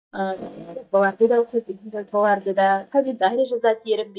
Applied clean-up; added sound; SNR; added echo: neural mask model DeepFilterNet 3.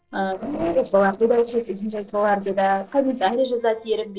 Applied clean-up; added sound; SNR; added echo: neural separator model SepFormer DNS4.